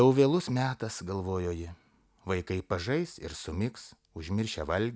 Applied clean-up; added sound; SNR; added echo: none; none; none; none.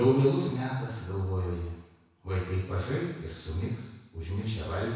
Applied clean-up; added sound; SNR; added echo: none; none; none; reverberation time 1.0 s.